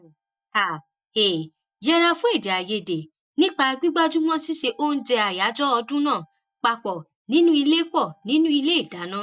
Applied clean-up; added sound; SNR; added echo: neural mask model DeepFilterNet 3.